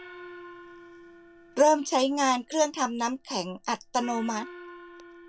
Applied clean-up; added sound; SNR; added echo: none; Gong; 19 dB; none.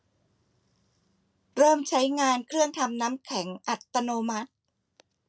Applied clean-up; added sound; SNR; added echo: none; none; none; none.